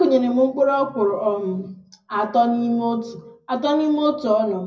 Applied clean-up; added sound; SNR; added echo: none; none; none; reverberation time 0.4 s.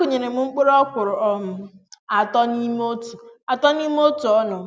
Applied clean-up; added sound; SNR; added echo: none; none; none; none.